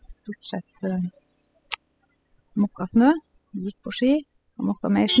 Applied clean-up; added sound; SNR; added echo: classical method spectral subtraction.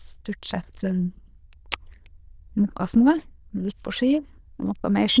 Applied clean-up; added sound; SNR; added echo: neural diffusion model UNIVERSE++.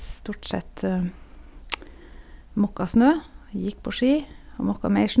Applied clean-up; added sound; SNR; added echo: none; none; none; none.